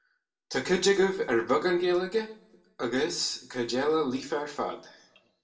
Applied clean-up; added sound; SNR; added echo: none; none; none; reverberation time 0.5 s.